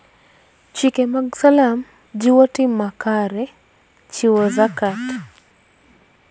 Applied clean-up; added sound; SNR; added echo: none; none; none; none.